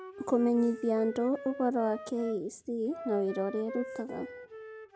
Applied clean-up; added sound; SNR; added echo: none; Wind instrument, woodwind instrument; 13 dB; none.